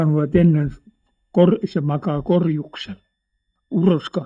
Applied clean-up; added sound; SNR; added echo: neural mask model DeepFilterNet 3.